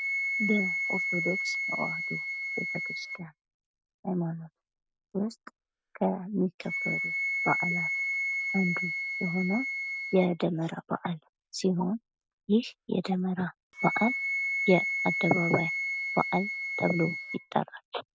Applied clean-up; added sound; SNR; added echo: none; Wind instrument, woodwind instrument; 2 dB; none.